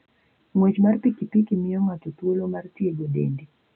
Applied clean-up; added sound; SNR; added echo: none; none; none; none.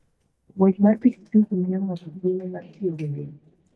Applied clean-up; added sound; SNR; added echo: neural mask model DeepFilterNet 3.